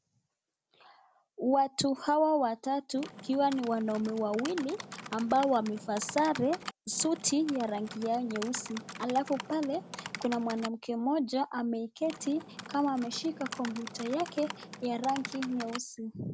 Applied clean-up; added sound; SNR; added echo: none; Typing; 12 dB; none.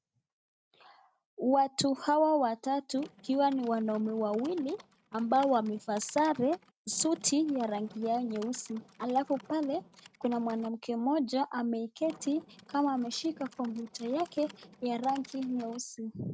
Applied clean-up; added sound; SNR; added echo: neural mask model RNNoise.